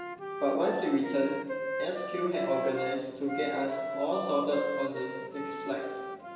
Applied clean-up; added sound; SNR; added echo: none; Wind instrument, woodwind instrument; 5 dB; reverberation time 1.0 s.